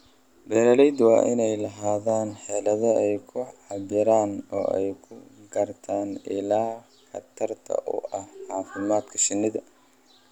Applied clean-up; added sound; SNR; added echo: none; none; none; none.